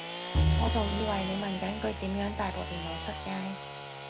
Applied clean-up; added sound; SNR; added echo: none; Bowed string instrument + Sawing / Engine; -2 dB; none.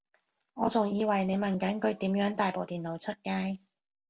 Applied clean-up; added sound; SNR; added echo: none; none; none; none.